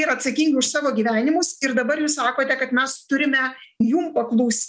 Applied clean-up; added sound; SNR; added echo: none; none; none; none.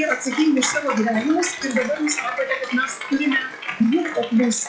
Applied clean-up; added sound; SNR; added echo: classical method log-MMSE.